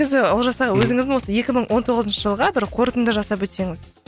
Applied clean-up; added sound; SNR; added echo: none; none; none; none.